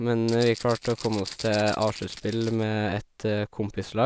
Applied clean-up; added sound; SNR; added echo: none; Rattle (instrument); 13 dB; none.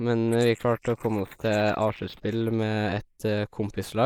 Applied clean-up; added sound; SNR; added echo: neural mask model Resemble Enhance denoiser.